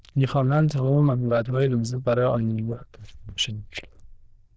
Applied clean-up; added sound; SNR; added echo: neural diffusion model UNIVERSE++.